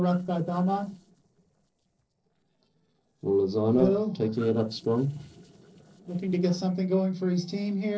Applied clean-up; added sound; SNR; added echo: neural separator model SepFormer DNS4.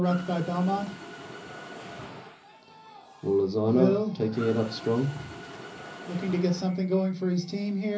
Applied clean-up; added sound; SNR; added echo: none; Mechanisms; 16 dB; reverberation time 0.5 s.